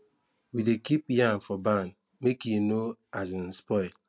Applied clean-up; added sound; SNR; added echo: none; none; none; none.